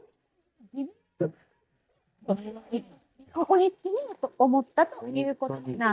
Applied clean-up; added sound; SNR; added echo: neural mask model DeepFilterNet 3.